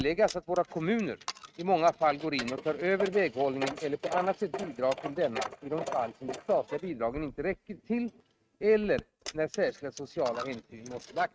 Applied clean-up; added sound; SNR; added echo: neural mask model RNNoise.